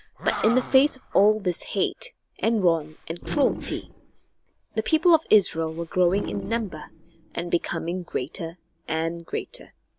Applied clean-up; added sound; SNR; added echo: none; Animal; 14 dB; none.